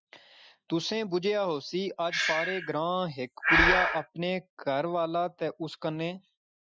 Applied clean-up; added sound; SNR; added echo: classical method Wiener filter.